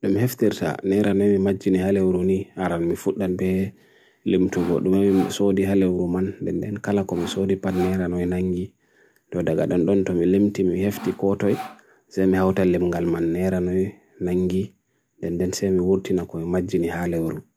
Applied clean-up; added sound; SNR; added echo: none; Sawing; 15 dB; none.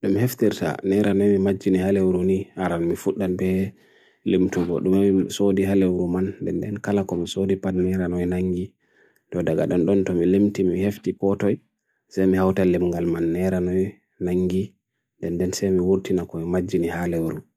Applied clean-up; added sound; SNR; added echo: neural mask model DeepFilterNet 3.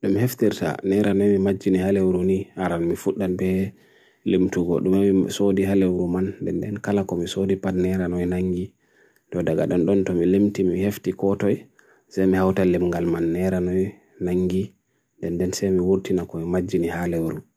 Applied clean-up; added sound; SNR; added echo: none; none; none; none.